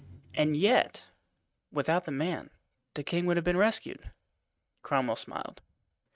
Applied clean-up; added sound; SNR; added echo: neural mask model RNNoise.